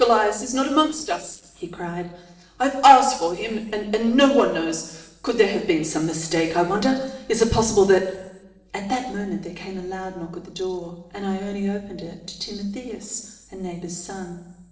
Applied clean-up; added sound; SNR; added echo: neural separator model SepFormer DNS4.